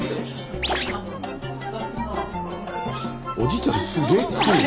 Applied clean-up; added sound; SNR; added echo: none; none; none; none.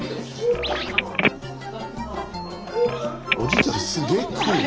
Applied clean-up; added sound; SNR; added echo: none; Telephone; -3 dB; none.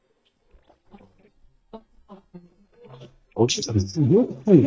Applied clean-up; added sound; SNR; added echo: neural mask model DeepFilterNet 3.